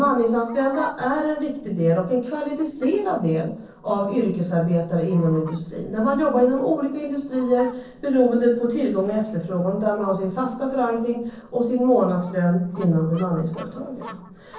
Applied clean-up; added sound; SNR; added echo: neural separator model SepFormer DNS4.